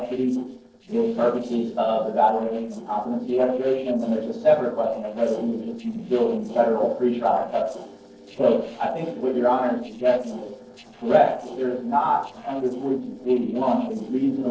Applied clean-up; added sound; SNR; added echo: neural separator model SepFormer DNS4.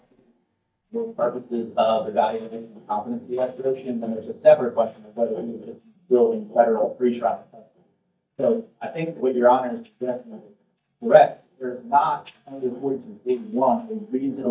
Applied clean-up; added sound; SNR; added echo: neural mask model DeepFilterNet 3.